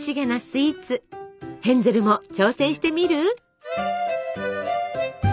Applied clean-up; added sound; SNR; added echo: none; none; none; none.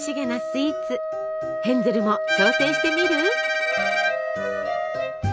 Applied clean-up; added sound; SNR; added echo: none; Wind instrument, woodwind instrument + Bowed string instrument; -1 dB; none.